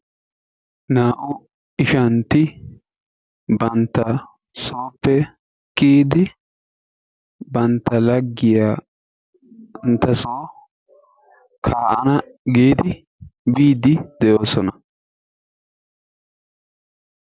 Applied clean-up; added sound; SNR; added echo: none; none; none; none.